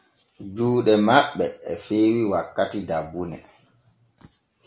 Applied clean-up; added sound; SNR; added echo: none; none; none; none.